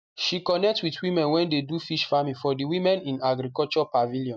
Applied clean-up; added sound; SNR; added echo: none; none; none; none.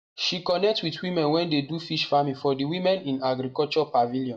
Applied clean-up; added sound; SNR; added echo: none; none; none; reverberation time 0.4 s.